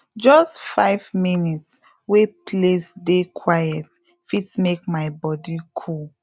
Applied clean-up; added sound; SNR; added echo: none; none; none; none.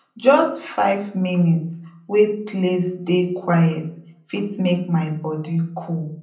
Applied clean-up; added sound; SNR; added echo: none; none; none; reverberation time 0.6 s.